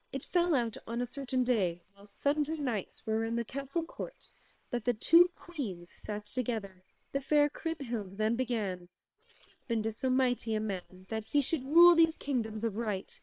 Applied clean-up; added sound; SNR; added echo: neural separator model SepFormer WHAM!.